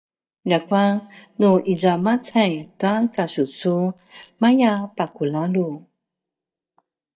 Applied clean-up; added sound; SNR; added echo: neural mask model DeepFilterNet 3.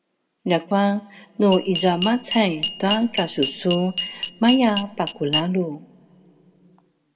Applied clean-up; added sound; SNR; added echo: none; Glass; 2 dB; reverberation time 1.5 s.